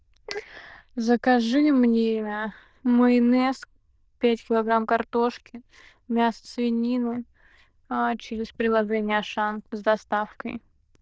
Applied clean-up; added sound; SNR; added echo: neural diffusion model UNIVERSE++.